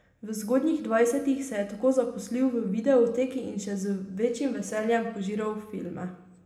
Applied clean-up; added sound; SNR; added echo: none; none; none; reverberation time 0.7 s.